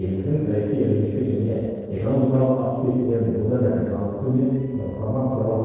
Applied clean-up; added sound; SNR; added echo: neural separator model SepFormer DNS4.